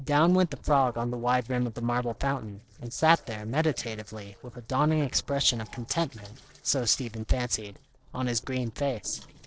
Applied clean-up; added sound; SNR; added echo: neural separator model SepFormer DNS4.